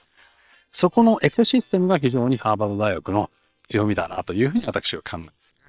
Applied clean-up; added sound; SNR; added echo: neural separator model SepFormer WHAM!.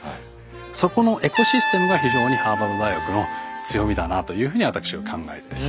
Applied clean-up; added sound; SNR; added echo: none; Trumpet; 4 dB; none.